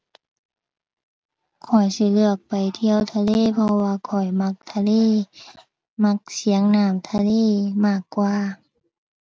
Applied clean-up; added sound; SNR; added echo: none; none; none; none.